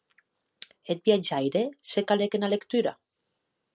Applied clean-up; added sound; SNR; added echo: none; none; none; none.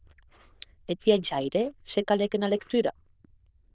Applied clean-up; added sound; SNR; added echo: neural diffusion model UNIVERSE++.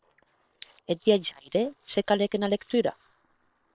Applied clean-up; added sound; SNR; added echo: neural separator model SepFormer WHAM!.